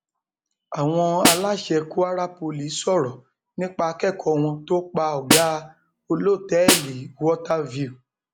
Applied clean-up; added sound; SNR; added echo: none; Snare drum; 1 dB; none.